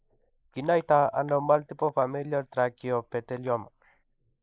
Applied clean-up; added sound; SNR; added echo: neural mask model Resemble Enhance denoiser.